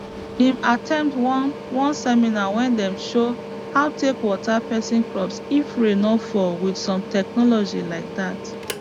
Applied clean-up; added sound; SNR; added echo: none; Mechanical fan; 11 dB; none.